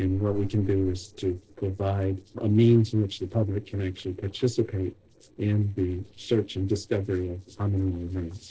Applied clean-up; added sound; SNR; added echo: neural separator model SepFormer DNS4.